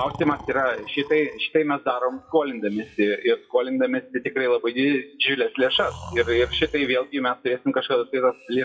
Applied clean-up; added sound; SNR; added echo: classical method WPE with log-MMSE.